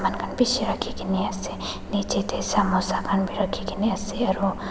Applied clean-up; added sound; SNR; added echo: none; Motor vehicle (road); 13 dB; none.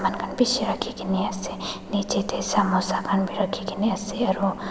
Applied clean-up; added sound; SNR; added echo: none; none; none; none.